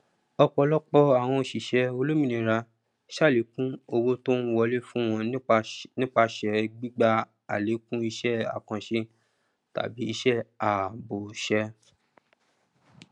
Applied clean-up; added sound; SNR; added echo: none; none; none; none.